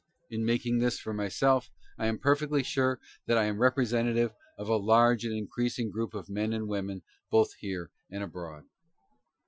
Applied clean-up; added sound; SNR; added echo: classical method Wiener filter.